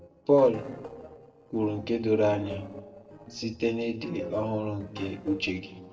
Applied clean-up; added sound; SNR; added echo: neural separator model SepFormer DNS4.